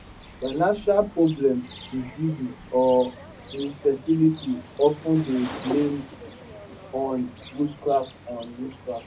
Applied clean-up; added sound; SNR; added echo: none; Cricket; 15 dB; reverberation time 0.4 s.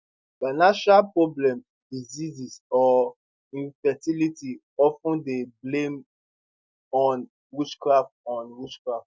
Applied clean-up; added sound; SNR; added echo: none; none; none; none.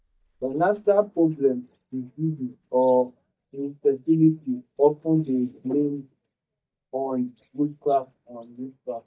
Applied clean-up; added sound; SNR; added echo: neural mask model DeepFilterNet 3.